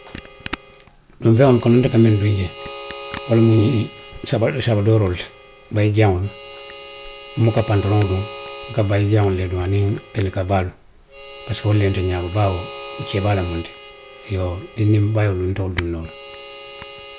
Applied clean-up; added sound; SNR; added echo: none; Harmonica + Camera; 17 dB; none.